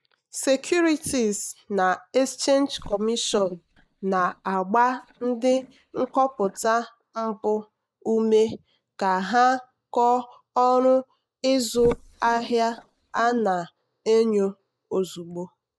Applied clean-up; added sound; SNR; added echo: neural mask model DeepFilterNet 3.